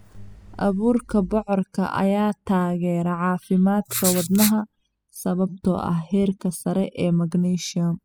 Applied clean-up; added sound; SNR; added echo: classical method spectral subtraction.